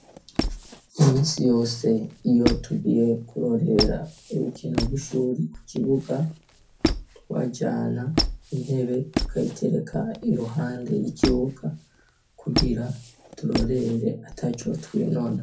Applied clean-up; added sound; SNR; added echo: none; Squeak; 6 dB; reverberation time 0.3 s.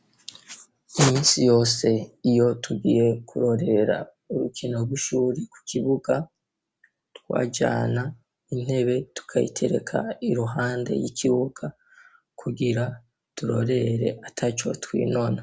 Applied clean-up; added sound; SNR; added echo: none; none; none; none.